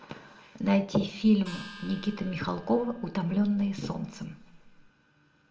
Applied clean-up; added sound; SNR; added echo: none; Gong; 20 dB; reverberation time 0.4 s.